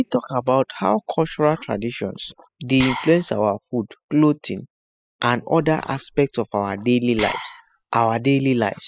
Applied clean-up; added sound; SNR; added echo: classical method spectral subtraction.